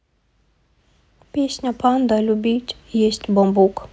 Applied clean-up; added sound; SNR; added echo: none; none; none; none.